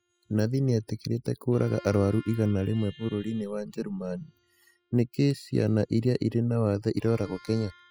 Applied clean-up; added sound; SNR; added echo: classical method spectral subtraction.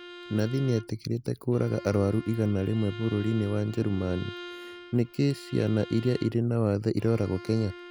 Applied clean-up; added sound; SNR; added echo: none; Bowed string instrument; 17 dB; none.